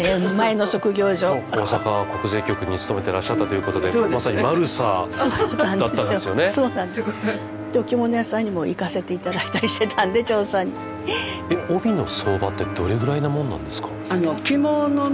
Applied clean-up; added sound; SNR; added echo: none; Bowed string instrument; 13 dB; none.